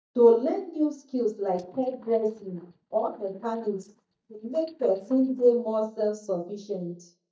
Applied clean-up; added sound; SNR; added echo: neural mask model DeepFilterNet 3.